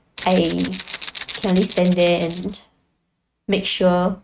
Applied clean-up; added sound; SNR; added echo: neural mask model RNNoise.